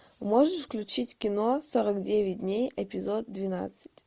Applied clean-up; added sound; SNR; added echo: none; none; none; none.